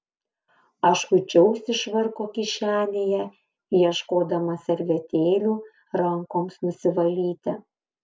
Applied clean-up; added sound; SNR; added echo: none; none; none; none.